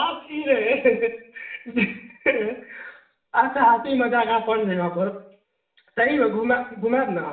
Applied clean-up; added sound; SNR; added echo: none; none; none; reverberation time 0.6 s.